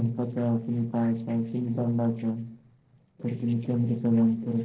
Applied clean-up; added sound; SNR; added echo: neural separator model SepFormer DNS4.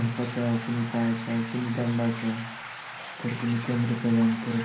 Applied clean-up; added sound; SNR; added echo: none; Stream; 12 dB; reverberation time 0.6 s.